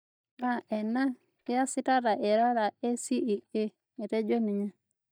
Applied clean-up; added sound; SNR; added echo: neural mask model DeepFilterNet 3.